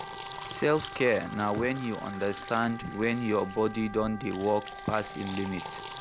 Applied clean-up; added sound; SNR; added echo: none; Fill (with liquid) + Wind instrument, woodwind instrument; 11 dB; none.